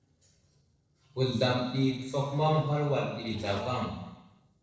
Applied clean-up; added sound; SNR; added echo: neural separator model SepFormer DNS4.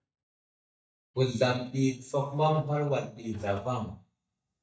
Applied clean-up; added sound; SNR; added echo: neural mask model DeepFilterNet 3.